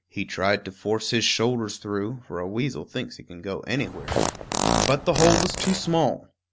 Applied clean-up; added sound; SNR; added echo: none; Fart; 0 dB; none.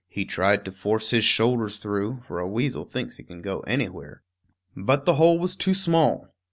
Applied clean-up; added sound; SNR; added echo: none; none; none; none.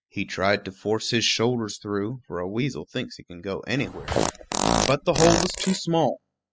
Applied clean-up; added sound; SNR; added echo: classical method spectral subtraction.